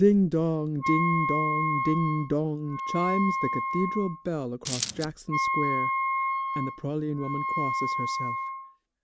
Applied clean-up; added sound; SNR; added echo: none; Coin (dropping) + Wind instrument, woodwind instrument; 2 dB; none.